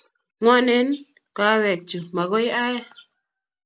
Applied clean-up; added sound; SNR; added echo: none; none; none; none.